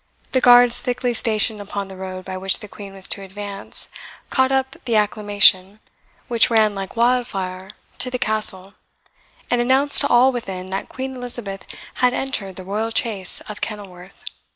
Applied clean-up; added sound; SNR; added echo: none; none; none; none.